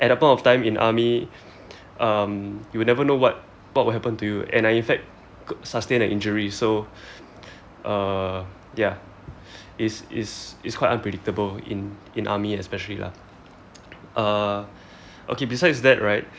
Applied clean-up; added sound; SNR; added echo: none; none; none; none.